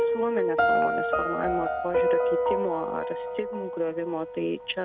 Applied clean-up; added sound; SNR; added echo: none; Piano; -5 dB; none.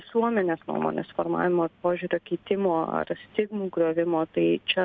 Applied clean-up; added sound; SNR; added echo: none; none; none; none.